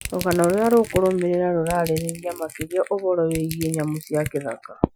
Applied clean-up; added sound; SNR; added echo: classical method Wiener filter.